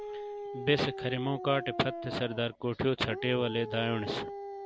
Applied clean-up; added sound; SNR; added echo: none; Dog; 9 dB; none.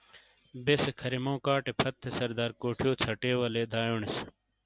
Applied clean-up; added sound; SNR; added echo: none; none; none; none.